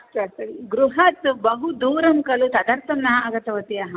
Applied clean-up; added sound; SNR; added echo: none; none; none; none.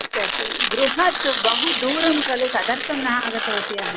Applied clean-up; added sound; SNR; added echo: none; Tearing; -1 dB; none.